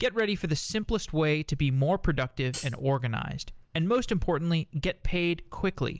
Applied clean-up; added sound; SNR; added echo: neural separator model SepFormer DNS4.